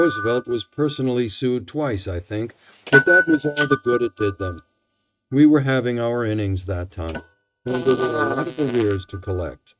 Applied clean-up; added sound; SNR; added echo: neural mask model RNNoise.